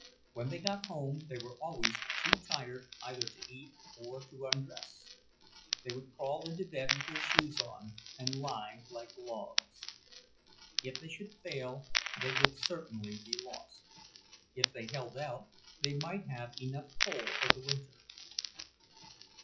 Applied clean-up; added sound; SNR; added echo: classical method WPE with log-MMSE.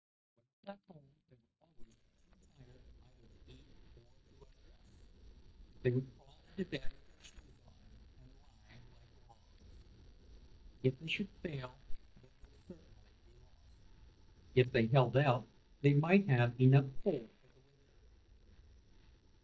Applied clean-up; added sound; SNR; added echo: neural mask model DeepFilterNet 3.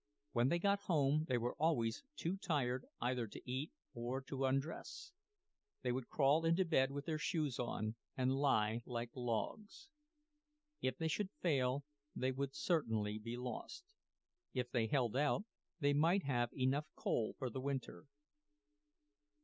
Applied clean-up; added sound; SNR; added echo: none; none; none; none.